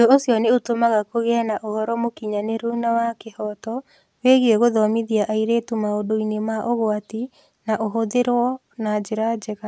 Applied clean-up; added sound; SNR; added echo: none; none; none; none.